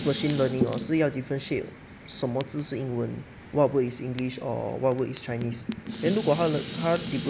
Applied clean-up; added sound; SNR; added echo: none; Dishes, pots, and pans; 7 dB; none.